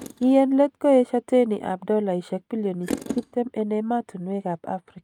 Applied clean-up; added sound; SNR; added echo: neural mask model RNNoise.